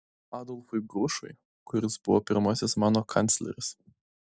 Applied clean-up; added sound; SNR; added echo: none; none; none; none.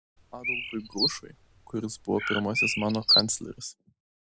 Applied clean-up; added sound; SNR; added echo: none; Bird; -3 dB; none.